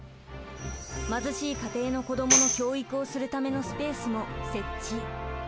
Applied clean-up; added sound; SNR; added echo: none; Tambourine; -4 dB; none.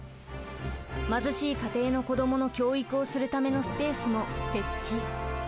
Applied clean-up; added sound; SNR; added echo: none; none; none; none.